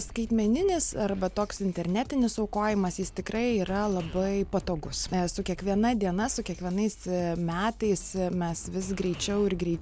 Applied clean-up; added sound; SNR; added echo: none; Drum kit; 15 dB; none.